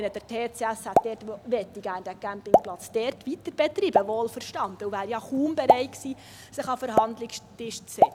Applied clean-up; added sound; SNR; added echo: none; Explosion; -2 dB; none.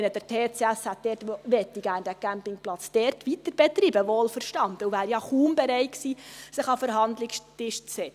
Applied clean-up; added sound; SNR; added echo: none; none; none; none.